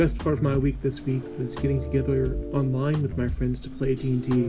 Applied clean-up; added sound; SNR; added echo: none; Accelerating, revving, vroom; 17 dB; none.